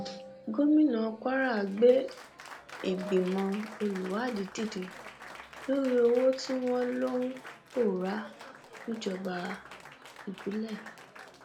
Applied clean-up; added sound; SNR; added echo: none; Applause; 16 dB; none.